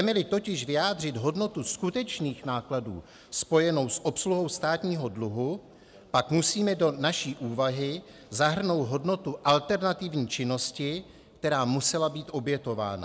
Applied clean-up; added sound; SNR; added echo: none; none; none; none.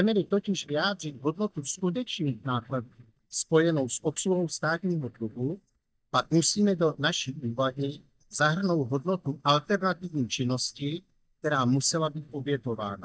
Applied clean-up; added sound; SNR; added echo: neural mask model DeepFilterNet 3.